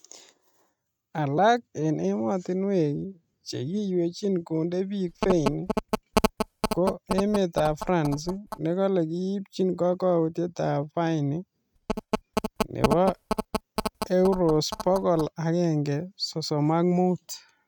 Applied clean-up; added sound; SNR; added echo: neural mask model RNNoise.